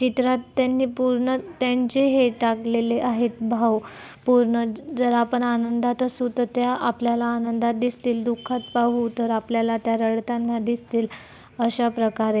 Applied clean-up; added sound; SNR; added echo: none; none; none; none.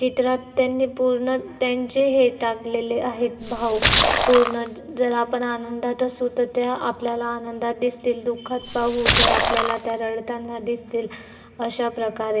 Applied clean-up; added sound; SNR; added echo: none; Splash, splatter; -1 dB; reverberation time 2.6 s.